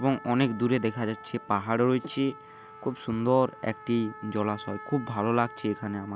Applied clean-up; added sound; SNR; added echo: none; Trumpet; 17 dB; none.